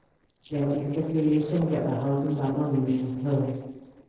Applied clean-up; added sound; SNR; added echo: neural separator model SepFormer DNS4.